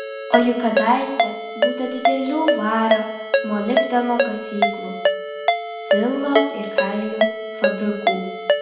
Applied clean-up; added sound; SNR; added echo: none; Ringtone; -2 dB; reverberation time 0.8 s.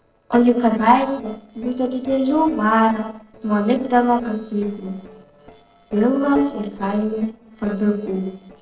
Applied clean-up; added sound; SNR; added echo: neural separator model SepFormer DNS4.